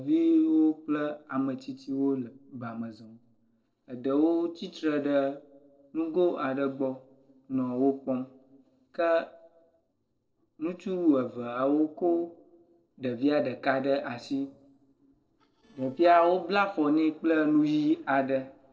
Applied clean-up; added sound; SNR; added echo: neural separator model SepFormer DNS4.